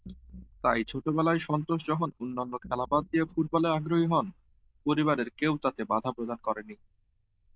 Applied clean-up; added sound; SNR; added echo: neural diffusion model UNIVERSE++.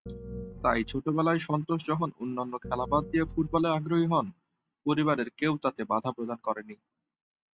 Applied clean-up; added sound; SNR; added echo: none; Piano; 11 dB; none.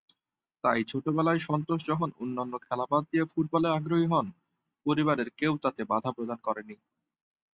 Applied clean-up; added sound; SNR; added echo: none; none; none; none.